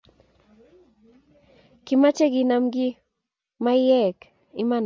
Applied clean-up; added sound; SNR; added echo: none; none; none; none.